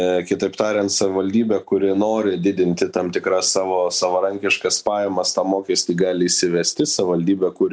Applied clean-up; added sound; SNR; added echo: none; none; none; none.